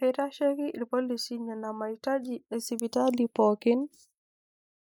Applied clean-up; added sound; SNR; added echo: neural mask model Resemble Enhance denoiser.